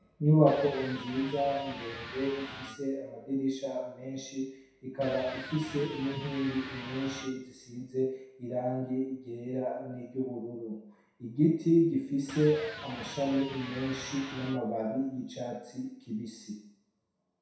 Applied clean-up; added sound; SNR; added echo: none; Electric guitar; 13 dB; reverberation time 0.7 s.